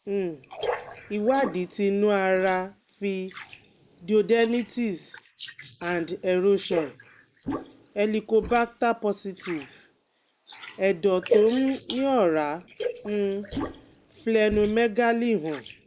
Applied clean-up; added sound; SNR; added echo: neural mask model Resemble Enhance denoiser.